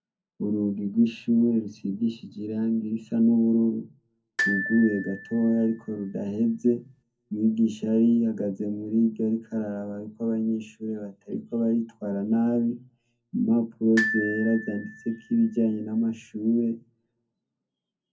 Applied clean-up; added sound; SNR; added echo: none; Glockenspiel; 8 dB; reverberation time 0.4 s.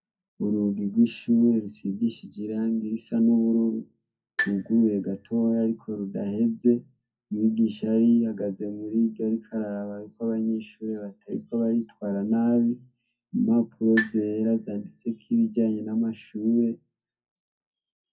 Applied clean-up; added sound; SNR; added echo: classical method WPE with log-MMSE.